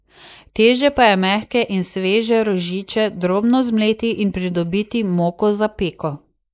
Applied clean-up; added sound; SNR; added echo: neural mask model Resemble Enhance denoiser.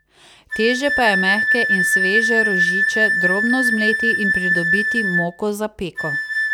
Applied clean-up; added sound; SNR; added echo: none; Wind instrument, woodwind instrument; -4 dB; none.